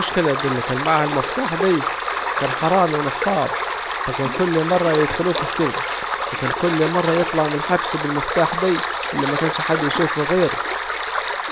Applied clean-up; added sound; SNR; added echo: none; Stream; 1 dB; none.